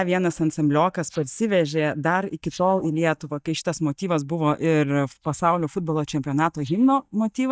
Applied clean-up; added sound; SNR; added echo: neural mask model DeepFilterNet 3.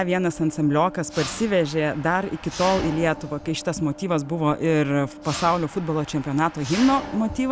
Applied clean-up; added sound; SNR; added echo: none; Mechanisms; 14 dB; none.